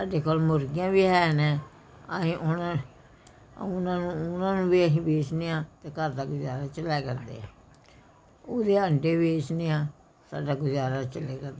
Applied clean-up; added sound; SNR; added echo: none; none; none; none.